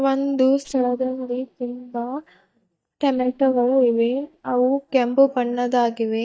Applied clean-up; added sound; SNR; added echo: neural mask model DeepFilterNet 3.